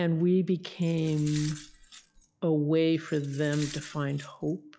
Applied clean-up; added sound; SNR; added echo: classical method log-MMSE.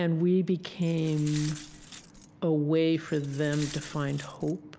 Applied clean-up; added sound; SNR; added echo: none; Glass; 18 dB; none.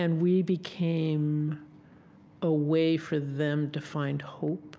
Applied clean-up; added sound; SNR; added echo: none; none; none; none.